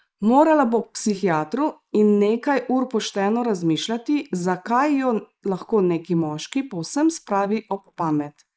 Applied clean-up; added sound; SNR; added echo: neural mask model Resemble Enhance denoiser.